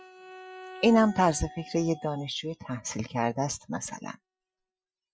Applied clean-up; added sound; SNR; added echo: classical method Wiener filter.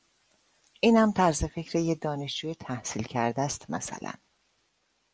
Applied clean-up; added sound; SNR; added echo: none; none; none; none.